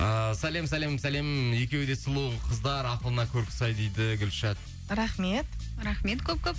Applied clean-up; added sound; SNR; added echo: none; none; none; none.